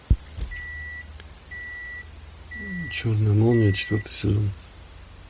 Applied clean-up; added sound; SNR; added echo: none; Microwave oven; 14 dB; none.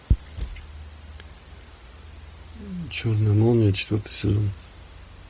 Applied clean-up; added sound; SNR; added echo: none; none; none; none.